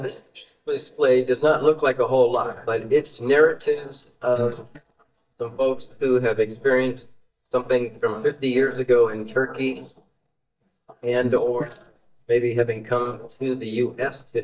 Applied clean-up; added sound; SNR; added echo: neural mask model DeepFilterNet 3.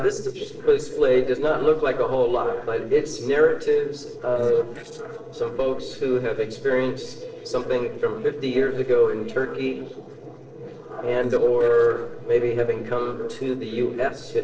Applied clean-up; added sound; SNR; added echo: neural separator model SepFormer DNS4.